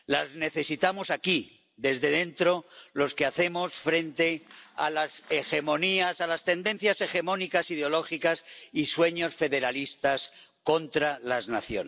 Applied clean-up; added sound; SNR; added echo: none; none; none; none.